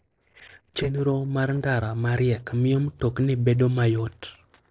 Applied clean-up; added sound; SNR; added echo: neural separator model SepFormer DNS4.